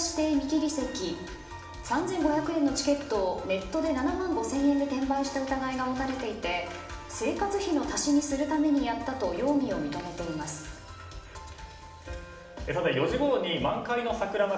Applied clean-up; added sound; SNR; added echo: none; none; none; reverberation time 0.8 s.